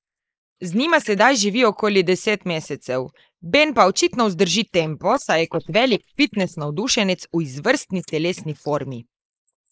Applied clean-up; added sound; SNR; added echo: neural mask model Resemble Enhance denoiser.